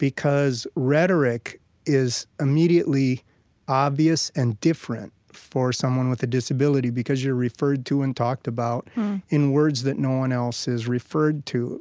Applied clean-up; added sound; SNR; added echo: none; none; none; none.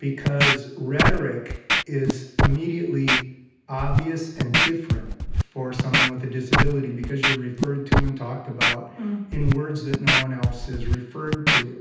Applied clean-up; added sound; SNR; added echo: none; Scratching (performance technique); -4 dB; reverberation time 0.9 s.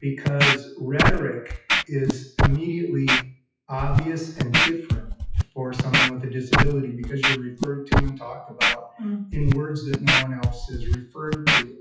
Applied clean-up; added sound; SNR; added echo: classical method WPE with log-MMSE.